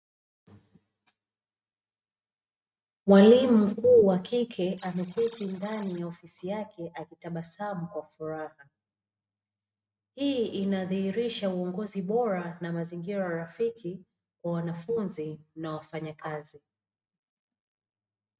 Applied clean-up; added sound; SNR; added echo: neural mask model RNNoise.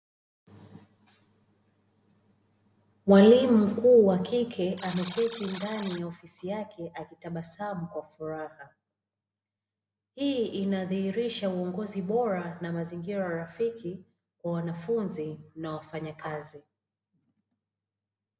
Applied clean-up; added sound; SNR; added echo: none; Alarm; 15 dB; none.